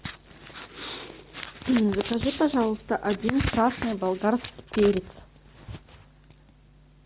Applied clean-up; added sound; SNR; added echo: none; none; none; none.